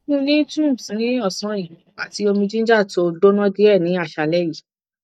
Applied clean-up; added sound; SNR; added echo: neural mask model DeepFilterNet 3.